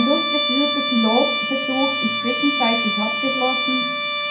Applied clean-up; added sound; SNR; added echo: none; Trumpet; -1 dB; reverberation time 0.5 s.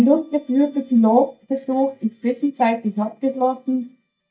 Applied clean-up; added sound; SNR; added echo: neural mask model DeepFilterNet 3.